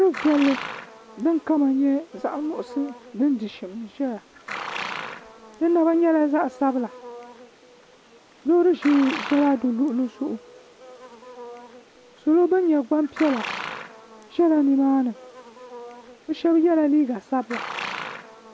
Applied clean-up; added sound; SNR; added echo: none; Livestock, farm animals, working animals; 14 dB; none.